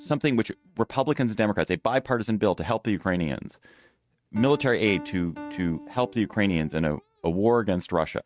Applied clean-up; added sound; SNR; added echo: neural mask model RNNoise.